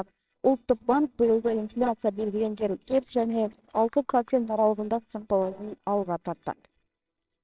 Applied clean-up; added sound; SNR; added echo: neural separator model SepFormer WHAMR!.